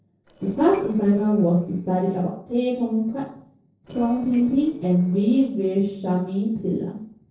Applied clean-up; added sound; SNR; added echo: neural separator model SepFormer DNS4.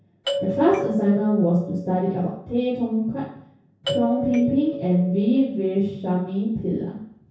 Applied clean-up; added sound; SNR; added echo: none; Doorbell; 9 dB; reverberation time 0.6 s.